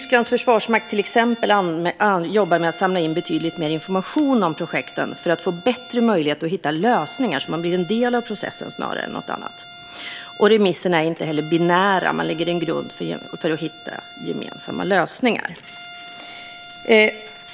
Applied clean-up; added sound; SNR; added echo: none; Bowed string instrument; 19 dB; none.